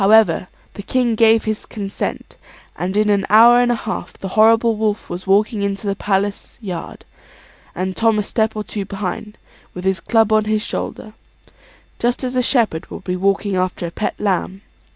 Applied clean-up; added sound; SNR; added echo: none; none; none; none.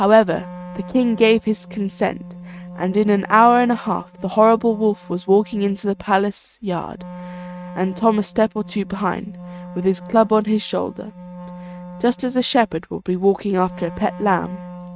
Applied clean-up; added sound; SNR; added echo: neural mask model RNNoise.